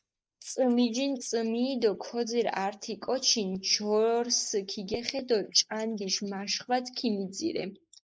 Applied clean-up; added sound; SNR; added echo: neural mask model Resemble Enhance denoiser.